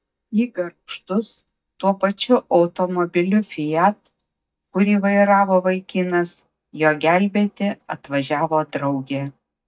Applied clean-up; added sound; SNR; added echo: neural mask model DeepFilterNet 3.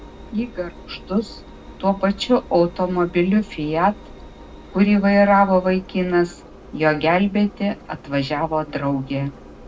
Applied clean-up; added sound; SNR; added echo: none; Engine; 19 dB; reverberation time 0.3 s.